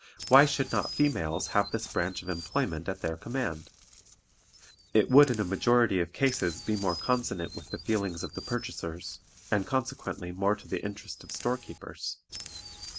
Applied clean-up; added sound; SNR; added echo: none; Chirp, tweet; 16 dB; none.